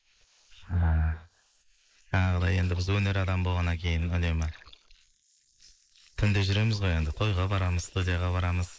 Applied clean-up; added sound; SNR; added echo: neural mask model Resemble Enhance denoiser.